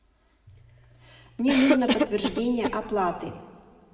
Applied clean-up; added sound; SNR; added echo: none; Cough; 2 dB; reverberation time 1.2 s.